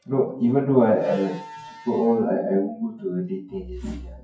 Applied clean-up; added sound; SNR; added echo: classical method WPE with log-MMSE.